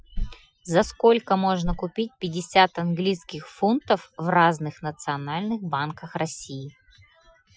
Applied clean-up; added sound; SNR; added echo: classical method Wiener filter.